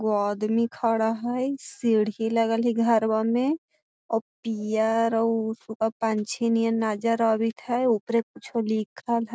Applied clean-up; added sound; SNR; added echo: none; none; none; none.